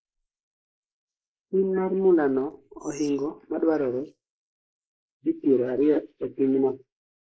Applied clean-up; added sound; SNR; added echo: neural mask model Resemble Enhance denoiser.